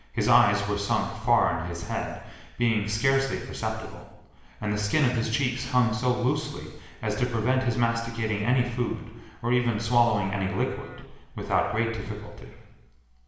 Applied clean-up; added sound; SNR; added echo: none; Livestock, farm animals, working animals; 20 dB; reverberation time 1.0 s.